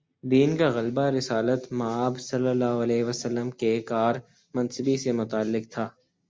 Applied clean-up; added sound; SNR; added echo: none; none; none; none.